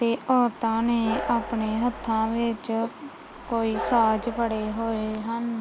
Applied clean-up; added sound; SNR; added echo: none; Train; 11 dB; none.